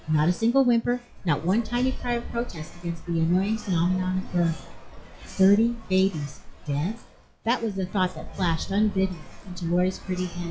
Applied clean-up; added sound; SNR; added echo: classical method log-MMSE.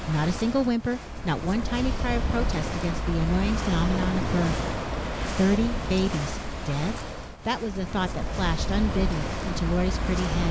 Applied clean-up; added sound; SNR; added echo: none; Walk, footsteps / Waves, surf / Wind; 1 dB; none.